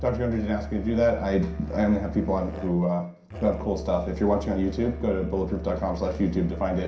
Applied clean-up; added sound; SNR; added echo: none; Musical instrument; 10 dB; reverberation time 0.5 s.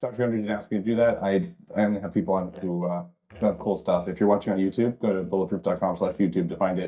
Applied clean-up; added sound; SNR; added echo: neural mask model DeepFilterNet 3.